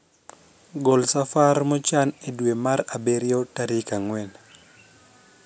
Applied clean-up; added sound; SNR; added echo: none; none; none; none.